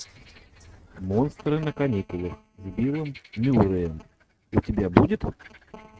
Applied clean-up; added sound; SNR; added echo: neural mask model RNNoise.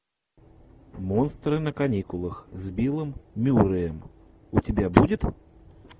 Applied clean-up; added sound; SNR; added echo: none; none; none; none.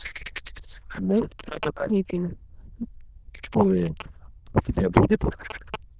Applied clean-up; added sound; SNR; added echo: neural diffusion model UNIVERSE++.